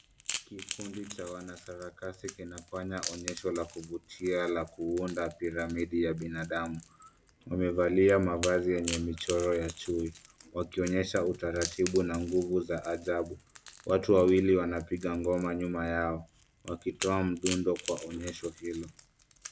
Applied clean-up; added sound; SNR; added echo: none; Crack / Crackle; 14 dB; none.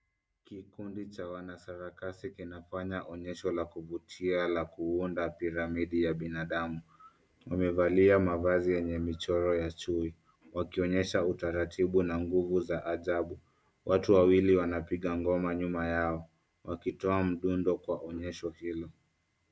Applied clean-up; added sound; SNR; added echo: none; none; none; none.